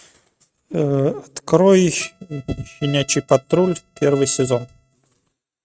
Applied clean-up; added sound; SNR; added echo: neural mask model RNNoise.